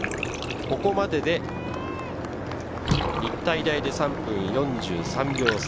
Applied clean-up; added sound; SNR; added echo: none; Bathtub (filling or washing) / Water; 7 dB; none.